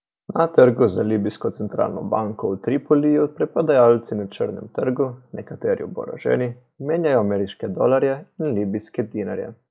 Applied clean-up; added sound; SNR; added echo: none; none; none; none.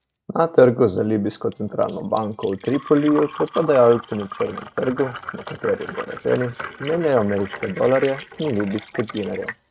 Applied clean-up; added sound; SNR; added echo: neural mask model RNNoise.